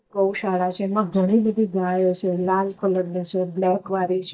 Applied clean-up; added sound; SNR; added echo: neural mask model DeepFilterNet 3.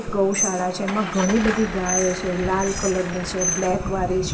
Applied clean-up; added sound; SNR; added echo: none; Engine starting / Car; 10 dB; reverberation time 2.0 s.